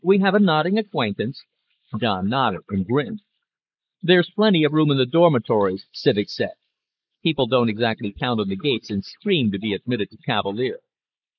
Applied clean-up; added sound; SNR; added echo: neural mask model Resemble Enhance denoiser.